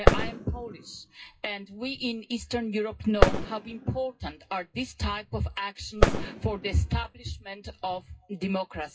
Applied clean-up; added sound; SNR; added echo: classical method WPE with log-MMSE.